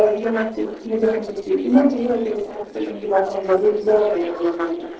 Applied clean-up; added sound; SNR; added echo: neural separator model SepFormer DNS4.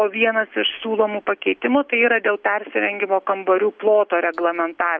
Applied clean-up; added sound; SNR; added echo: none; none; none; none.